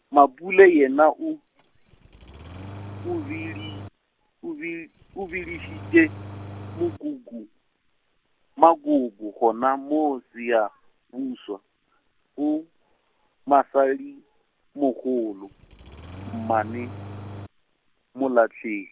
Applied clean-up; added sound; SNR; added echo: none; Engine starting; 14 dB; none.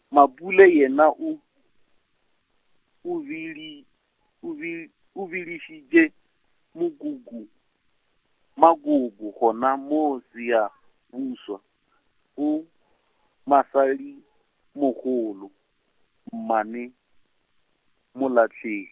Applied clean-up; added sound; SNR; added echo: none; none; none; none.